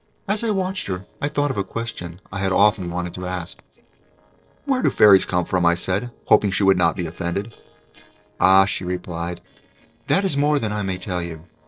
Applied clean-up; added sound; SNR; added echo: neural separator model SepFormer DNS4.